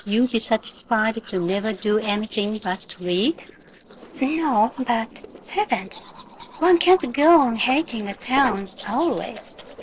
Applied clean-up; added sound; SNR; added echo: neural separator model SepFormer DNS4.